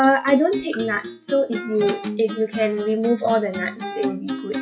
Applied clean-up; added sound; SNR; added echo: classical method WPE with log-MMSE.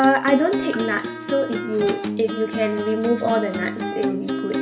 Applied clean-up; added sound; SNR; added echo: none; Acoustic guitar; 5 dB; reverberation time 0.7 s.